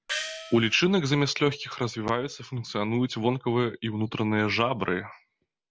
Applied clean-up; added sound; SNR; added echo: none; Gong; 10 dB; none.